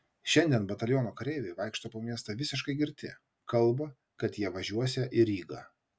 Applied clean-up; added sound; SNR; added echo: none; none; none; none.